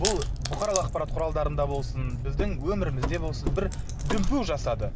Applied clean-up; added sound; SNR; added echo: none; Chewing, mastication + Car; 6 dB; none.